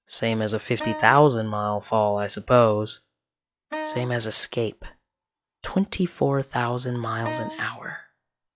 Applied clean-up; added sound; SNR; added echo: classical method log-MMSE.